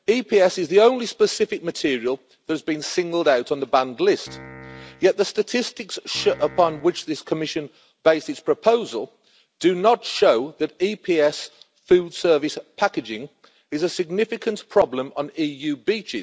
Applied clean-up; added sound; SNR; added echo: none; Piano; 19 dB; none.